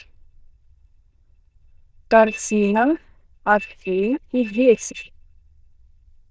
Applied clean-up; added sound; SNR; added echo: neural diffusion model UNIVERSE++.